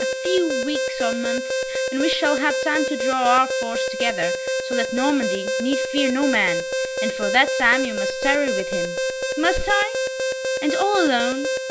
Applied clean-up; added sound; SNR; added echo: none; Alarm; 1 dB; none.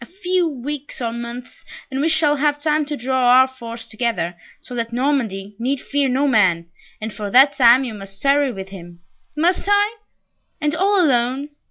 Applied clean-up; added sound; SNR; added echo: none; none; none; none.